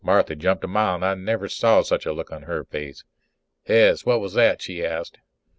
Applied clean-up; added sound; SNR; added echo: none; none; none; none.